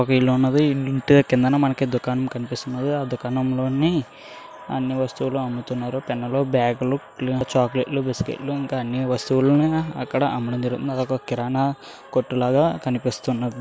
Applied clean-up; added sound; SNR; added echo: none; none; none; none.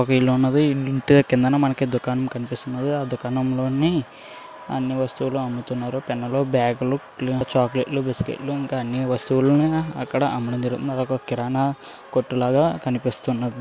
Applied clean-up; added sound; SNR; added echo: none; Cricket; 16 dB; none.